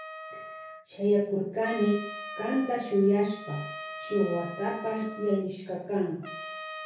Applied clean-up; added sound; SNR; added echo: none; Trumpet; 12 dB; reverberation time 0.6 s.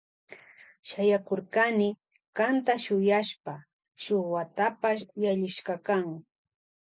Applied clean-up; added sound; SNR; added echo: none; none; none; none.